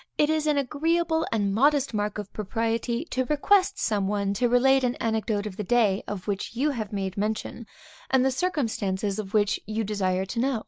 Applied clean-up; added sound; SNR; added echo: none; none; none; none.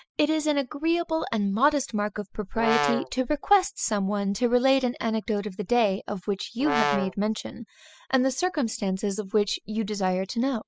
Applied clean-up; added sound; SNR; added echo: classical method spectral subtraction.